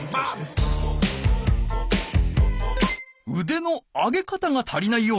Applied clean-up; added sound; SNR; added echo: none; none; none; none.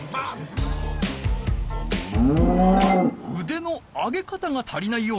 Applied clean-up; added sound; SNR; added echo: none; Livestock, farm animals, working animals; 0 dB; none.